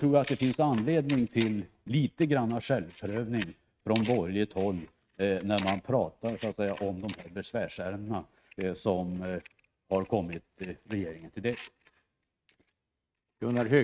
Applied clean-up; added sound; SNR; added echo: neural mask model RNNoise.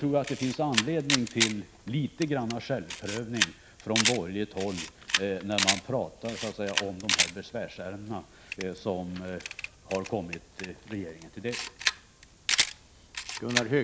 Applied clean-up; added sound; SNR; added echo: none; Camera; 1 dB; none.